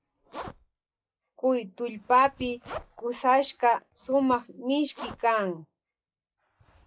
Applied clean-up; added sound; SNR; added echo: classical method log-MMSE.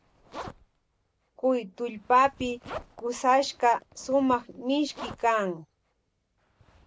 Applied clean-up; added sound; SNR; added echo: none; Zipper (clothing); 18 dB; none.